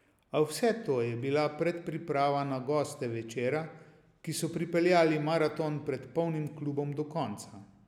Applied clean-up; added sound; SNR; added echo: none; none; none; none.